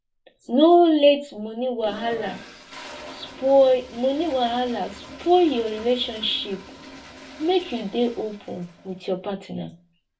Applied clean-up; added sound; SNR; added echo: none; Toilet flush; 19 dB; reverberation time 0.2 s.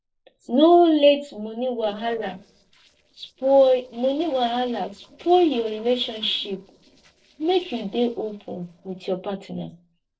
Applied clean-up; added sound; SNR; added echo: neural separator model SepFormer DNS4.